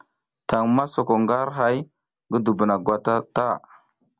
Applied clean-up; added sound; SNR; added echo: none; none; none; none.